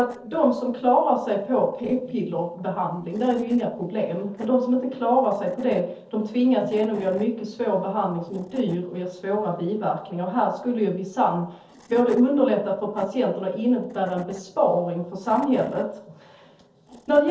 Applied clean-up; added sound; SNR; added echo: neural separator model SepFormer DNS4.